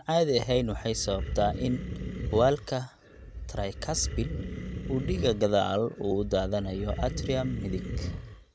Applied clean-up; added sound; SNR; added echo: none; Animal; 6 dB; none.